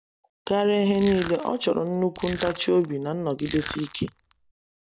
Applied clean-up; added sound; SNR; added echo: none; Crushing; 14 dB; none.